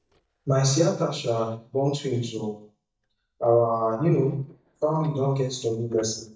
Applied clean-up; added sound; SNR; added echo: neural mask model DeepFilterNet 3.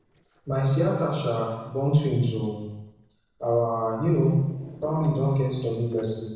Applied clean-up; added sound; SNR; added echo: neural separator model SepFormer DNS4.